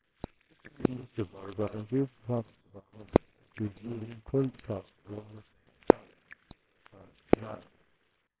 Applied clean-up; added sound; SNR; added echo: neural separator model SepFormer WHAMR!.